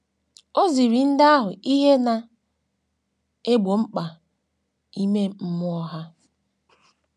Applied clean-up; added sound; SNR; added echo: none; none; none; none.